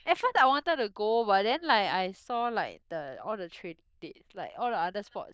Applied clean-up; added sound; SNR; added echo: neural diffusion model UNIVERSE++.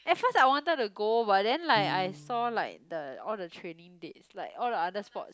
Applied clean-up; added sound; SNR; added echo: none; Piano; 20 dB; none.